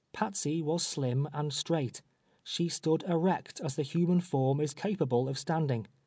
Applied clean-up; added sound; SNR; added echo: none; none; none; none.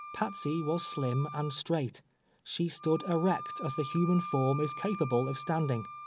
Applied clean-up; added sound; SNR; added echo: none; Wind instrument, woodwind instrument; 11 dB; none.